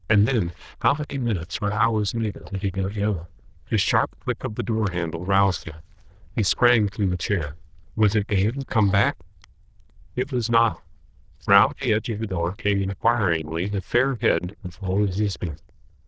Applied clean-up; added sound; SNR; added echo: neural diffusion model UNIVERSE++.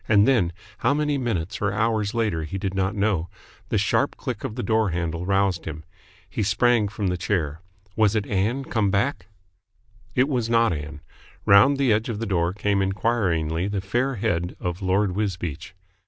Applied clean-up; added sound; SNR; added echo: none; none; none; none.